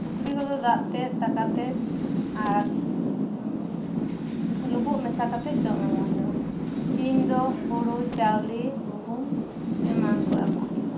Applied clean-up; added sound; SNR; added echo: none; Gunshot, gunfire; 15 dB; reverberation time 0.4 s.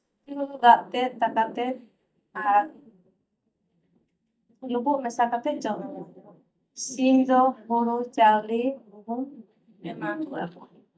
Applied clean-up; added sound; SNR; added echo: neural mask model DeepFilterNet 3.